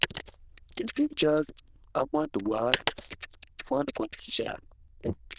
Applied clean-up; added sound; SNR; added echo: neural diffusion model UNIVERSE++.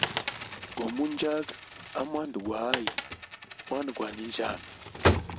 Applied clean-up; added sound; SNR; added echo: none; Coin (dropping) + Crumpling, crinkling; -2 dB; none.